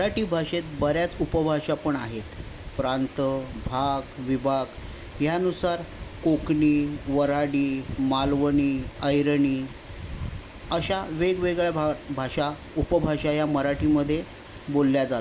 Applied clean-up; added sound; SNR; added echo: none; none; none; none.